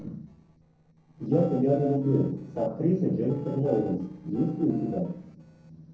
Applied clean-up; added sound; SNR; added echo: neural separator model SepFormer DNS4.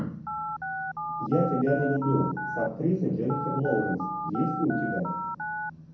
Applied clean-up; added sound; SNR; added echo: none; Telephone; 5 dB; reverberation time 0.5 s.